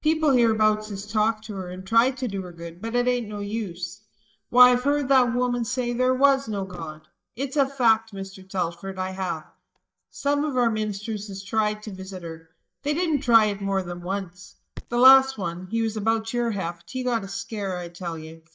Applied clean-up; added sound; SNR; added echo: neural mask model DeepFilterNet 3.